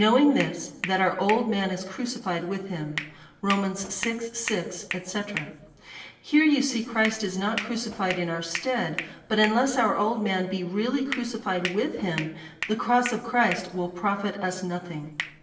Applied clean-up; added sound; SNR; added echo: none; Hands; 12 dB; reverberation time 0.8 s.